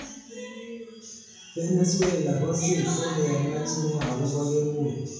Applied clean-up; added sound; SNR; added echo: none; Hammer; 19 dB; reverberation time 1.0 s.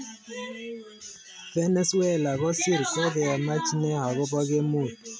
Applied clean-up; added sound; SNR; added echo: none; none; none; none.